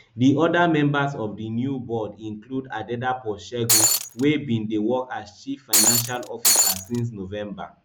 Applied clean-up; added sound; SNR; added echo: none; Shatter; -5 dB; none.